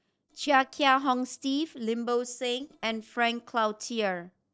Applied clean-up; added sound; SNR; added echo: neural separator model SepFormer DNS4.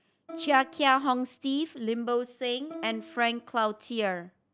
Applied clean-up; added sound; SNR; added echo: none; Plucked string instrument; 18 dB; none.